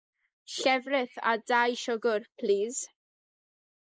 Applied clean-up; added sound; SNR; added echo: neural mask model Resemble Enhance denoiser.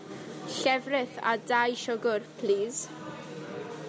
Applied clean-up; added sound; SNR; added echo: none; none; none; none.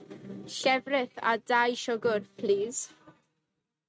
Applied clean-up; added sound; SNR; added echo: neural mask model RNNoise.